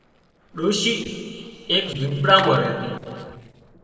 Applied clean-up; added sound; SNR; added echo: neural separator model SepFormer DNS4.